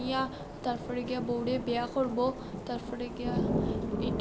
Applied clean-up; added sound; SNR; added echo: none; Thunder / Rain; 2 dB; none.